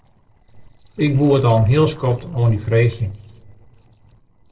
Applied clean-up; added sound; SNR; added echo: neural separator model SepFormer DNS4.